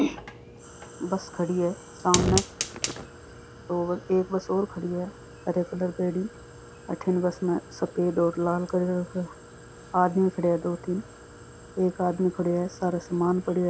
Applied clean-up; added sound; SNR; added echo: none; Fire; 10 dB; none.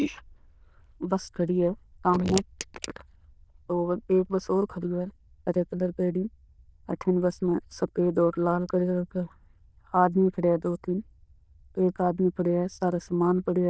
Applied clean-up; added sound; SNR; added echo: neural diffusion model UNIVERSE++.